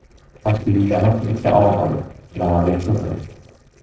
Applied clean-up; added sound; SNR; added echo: neural separator model SepFormer DNS4.